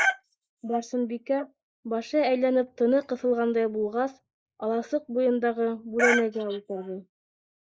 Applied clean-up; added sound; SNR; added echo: neural mask model Resemble Enhance denoiser.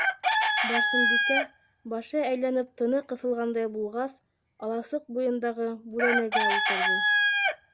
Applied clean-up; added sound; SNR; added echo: none; Chicken, rooster; -2 dB; none.